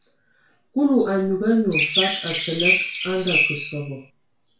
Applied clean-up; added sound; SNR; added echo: none; Chirp, tweet; -2 dB; reverberation time 0.3 s.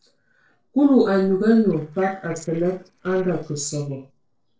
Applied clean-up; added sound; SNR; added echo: neural separator model SepFormer DNS4.